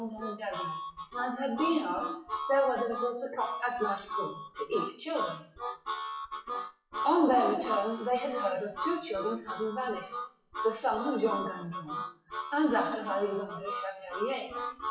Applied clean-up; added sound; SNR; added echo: classical method WPE with log-MMSE.